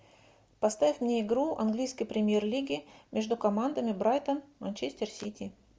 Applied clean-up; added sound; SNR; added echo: none; none; none; none.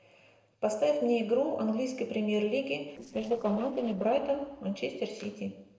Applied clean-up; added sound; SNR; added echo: neural separator model SepFormer DNS4.